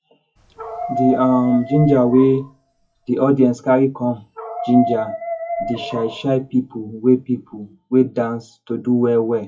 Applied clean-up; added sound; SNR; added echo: classical method WPE with log-MMSE.